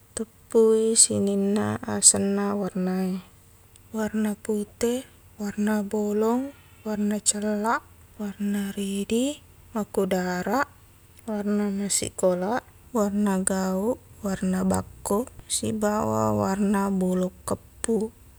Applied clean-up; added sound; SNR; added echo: none; none; none; none.